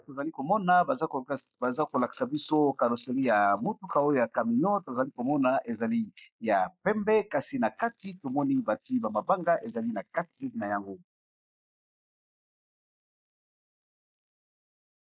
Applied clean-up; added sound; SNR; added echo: neural mask model Resemble Enhance denoiser.